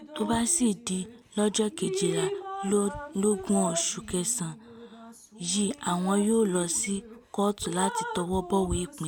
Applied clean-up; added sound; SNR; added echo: none; Drip; 9 dB; none.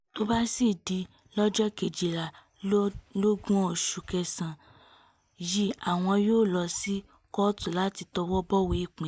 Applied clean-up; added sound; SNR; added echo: none; none; none; none.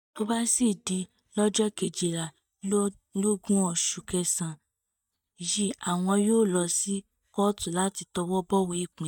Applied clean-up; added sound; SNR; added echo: neural mask model DeepFilterNet 3.